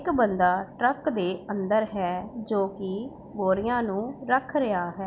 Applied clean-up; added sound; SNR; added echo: none; none; none; none.